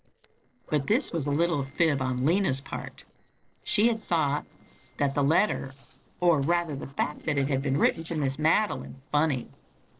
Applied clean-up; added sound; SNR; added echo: neural separator model SepFormer DNS4.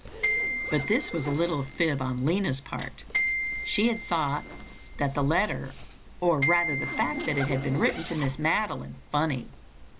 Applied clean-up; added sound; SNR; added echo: none; Glockenspiel + Zipper (clothing); 5 dB; none.